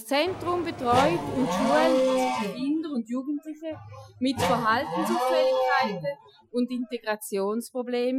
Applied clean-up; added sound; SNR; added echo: classical method Wiener filter.